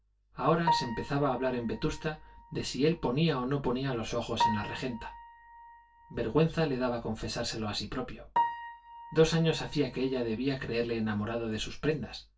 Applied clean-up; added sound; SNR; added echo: none; Piano; 8 dB; reverberation time 0.2 s.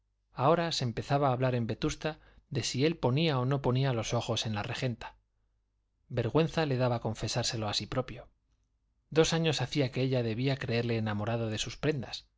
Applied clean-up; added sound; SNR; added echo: none; none; none; none.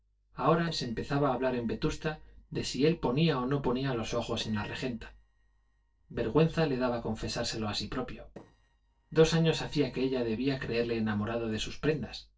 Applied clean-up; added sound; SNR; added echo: neural separator model SepFormer DNS4.